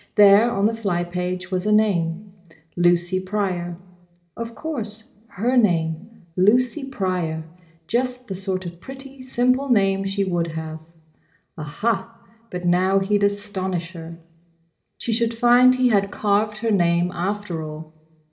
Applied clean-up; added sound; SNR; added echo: none; none; none; reverberation time 0.5 s.